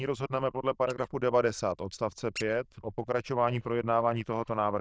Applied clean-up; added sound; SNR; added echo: neural diffusion model UNIVERSE++.